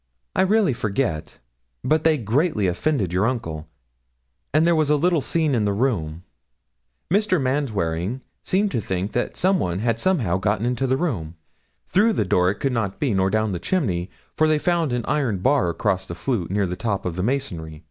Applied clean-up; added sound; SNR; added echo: none; none; none; none.